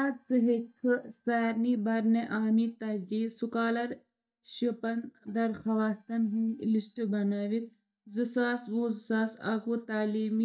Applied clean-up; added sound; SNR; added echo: neural mask model DeepFilterNet 3.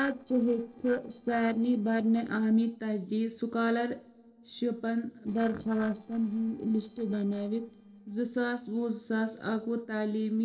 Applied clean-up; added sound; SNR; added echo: neural separator model SepFormer DNS4.